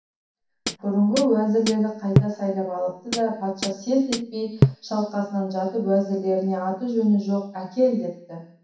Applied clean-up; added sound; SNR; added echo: none; Hi-hat; 2 dB; reverberation time 0.6 s.